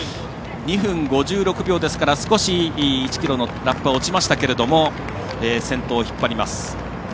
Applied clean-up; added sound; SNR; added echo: none; none; none; none.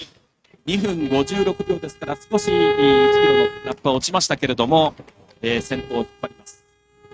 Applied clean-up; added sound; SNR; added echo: neural mask model RNNoise.